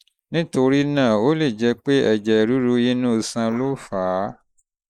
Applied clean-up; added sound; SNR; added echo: neural mask model Resemble Enhance denoiser.